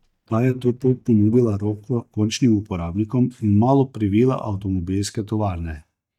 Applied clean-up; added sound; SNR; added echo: neural mask model DeepFilterNet 3.